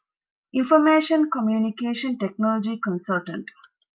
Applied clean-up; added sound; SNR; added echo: none; none; none; none.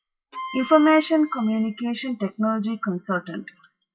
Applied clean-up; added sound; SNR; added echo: classical method WPE with log-MMSE.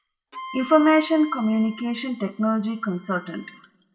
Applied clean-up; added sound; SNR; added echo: none; Bowed string instrument; 19 dB; reverberation time 0.7 s.